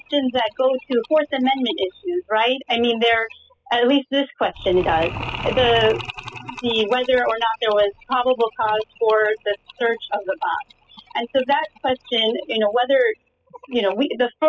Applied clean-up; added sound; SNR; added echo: classical method spectral subtraction.